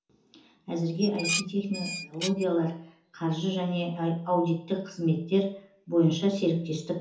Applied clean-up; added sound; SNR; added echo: none; Dishes, pots, and pans; 8 dB; reverberation time 0.6 s.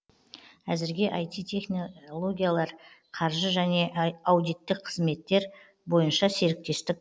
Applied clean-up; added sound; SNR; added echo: none; none; none; none.